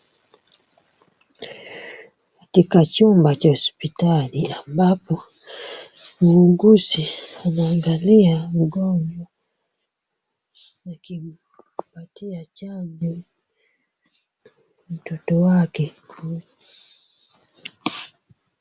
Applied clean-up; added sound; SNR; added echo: none; none; none; none.